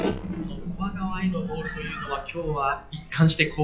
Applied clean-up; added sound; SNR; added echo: classical method WPE with log-MMSE.